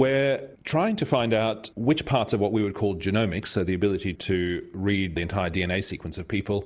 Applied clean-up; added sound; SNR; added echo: none; none; none; none.